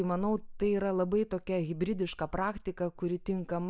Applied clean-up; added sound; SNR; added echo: none; none; none; none.